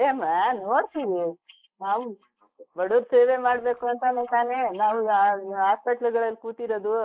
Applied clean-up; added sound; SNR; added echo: neural mask model Resemble Enhance denoiser.